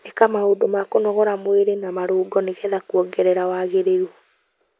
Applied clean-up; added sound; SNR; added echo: none; none; none; none.